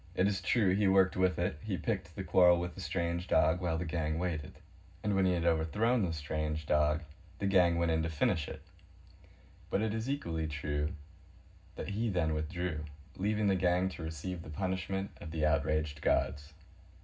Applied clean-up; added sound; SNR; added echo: none; none; none; reverberation time 0.4 s.